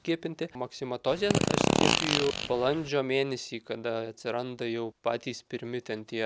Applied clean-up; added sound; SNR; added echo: none; Fart; -4 dB; none.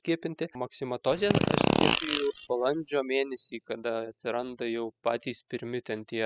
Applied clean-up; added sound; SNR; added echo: classical method spectral subtraction.